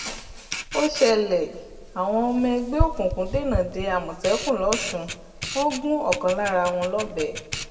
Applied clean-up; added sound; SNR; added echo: none; Camera; 7 dB; reverberation time 1.0 s.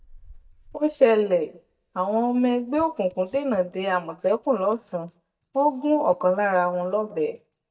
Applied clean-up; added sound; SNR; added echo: neural mask model DeepFilterNet 3.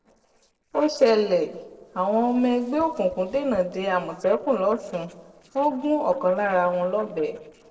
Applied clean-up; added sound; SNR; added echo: neural separator model SepFormer DNS4.